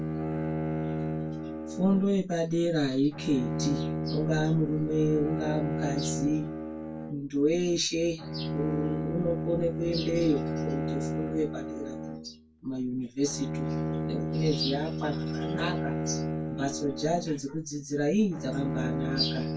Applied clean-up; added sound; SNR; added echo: none; Bowed string instrument; 2 dB; reverberation time 0.2 s.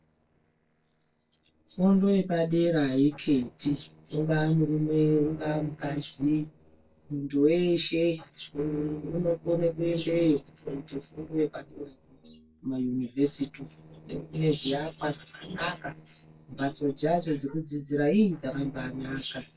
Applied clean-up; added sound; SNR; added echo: neural separator model SepFormer DNS4.